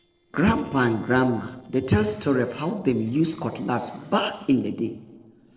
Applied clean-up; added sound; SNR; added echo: neural separator model SepFormer DNS4.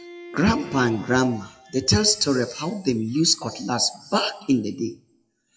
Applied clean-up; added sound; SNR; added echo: classical method WPE with log-MMSE.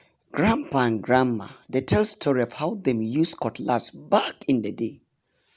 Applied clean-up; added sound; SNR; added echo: none; none; none; none.